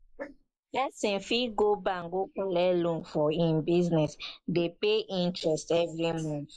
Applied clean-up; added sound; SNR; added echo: neural mask model Resemble Enhance denoiser.